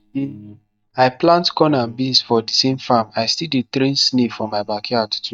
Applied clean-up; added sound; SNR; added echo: neural mask model DeepFilterNet 3.